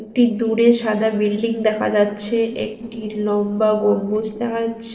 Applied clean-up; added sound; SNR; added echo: neural separator model SepFormer DNS4.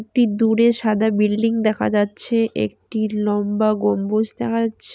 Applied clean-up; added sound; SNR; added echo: none; none; none; none.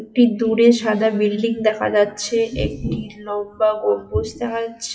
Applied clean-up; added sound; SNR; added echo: classical method WPE with log-MMSE.